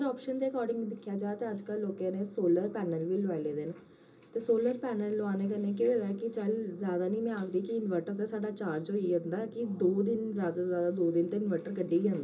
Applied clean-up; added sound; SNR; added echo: none; none; none; reverberation time 0.2 s.